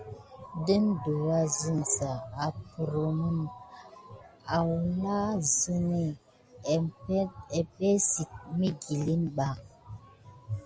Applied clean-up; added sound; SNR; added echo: none; none; none; none.